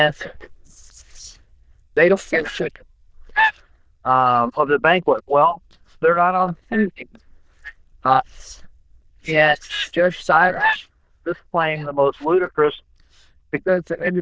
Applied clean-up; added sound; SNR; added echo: neural diffusion model UNIVERSE++.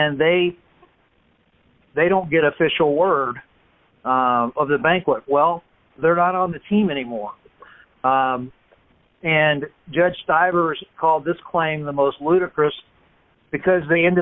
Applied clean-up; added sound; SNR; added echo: none; none; none; none.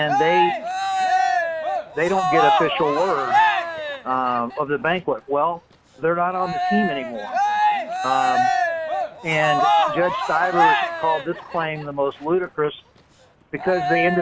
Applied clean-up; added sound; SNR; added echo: none; Cheering; -1 dB; none.